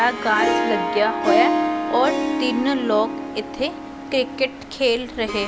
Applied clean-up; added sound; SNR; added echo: none; Harp; 1 dB; none.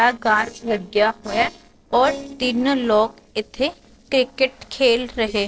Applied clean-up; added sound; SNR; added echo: neural separator model SepFormer DNS4.